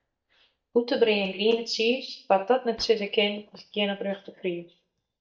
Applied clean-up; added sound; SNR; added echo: neural mask model DeepFilterNet 3.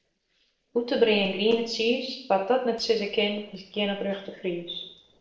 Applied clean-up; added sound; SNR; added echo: neural separator model SepFormer DNS4.